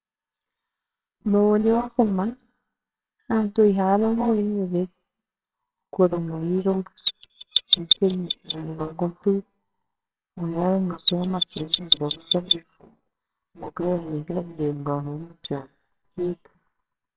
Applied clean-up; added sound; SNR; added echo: neural separator model SepFormer WHAMR!.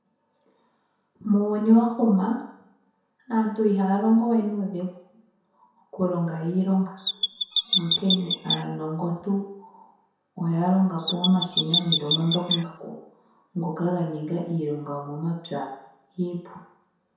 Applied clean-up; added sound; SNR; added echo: none; Chirp, tweet; 0 dB; reverberation time 0.7 s.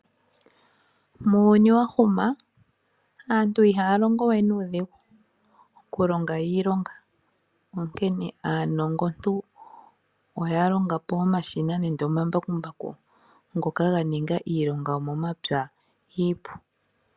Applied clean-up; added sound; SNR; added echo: none; none; none; none.